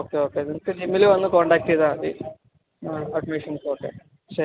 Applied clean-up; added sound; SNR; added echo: none; none; none; none.